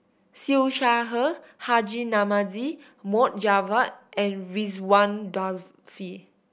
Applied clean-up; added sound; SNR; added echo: none; none; none; none.